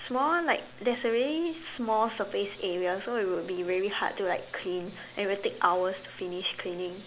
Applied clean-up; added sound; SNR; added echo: none; none; none; none.